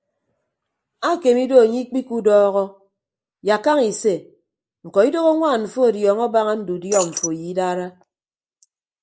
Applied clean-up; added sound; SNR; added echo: neural mask model Resemble Enhance denoiser.